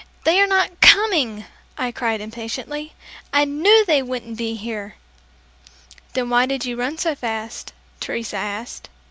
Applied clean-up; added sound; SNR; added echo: none; none; none; none.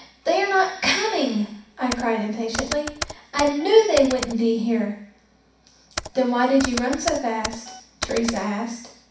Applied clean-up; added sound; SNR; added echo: none; Computer keyboard; 11 dB; reverberation time 0.6 s.